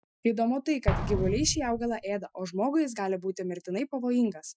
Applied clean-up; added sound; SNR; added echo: classical method Wiener filter.